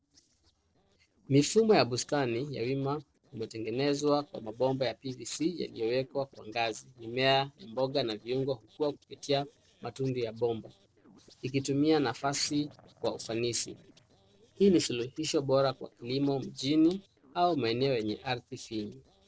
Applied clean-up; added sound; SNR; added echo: neural separator model SepFormer DNS4.